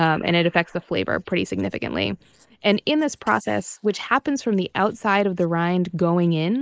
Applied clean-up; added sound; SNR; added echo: neural mask model Resemble Enhance denoiser.